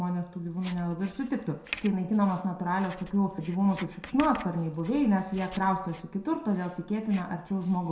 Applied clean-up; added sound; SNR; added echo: none; Writing; 18 dB; reverberation time 0.5 s.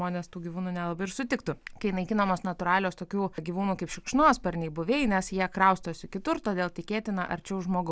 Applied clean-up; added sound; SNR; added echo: none; none; none; none.